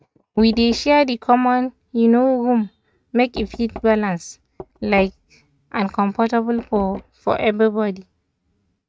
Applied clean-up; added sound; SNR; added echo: neural mask model RNNoise.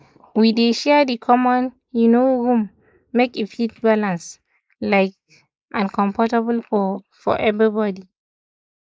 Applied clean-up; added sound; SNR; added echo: neural mask model Resemble Enhance denoiser.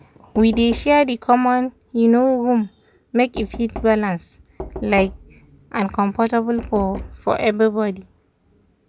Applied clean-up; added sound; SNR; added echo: none; Knock; 17 dB; none.